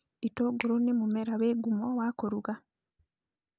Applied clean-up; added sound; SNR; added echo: none; Finger snapping; 19 dB; none.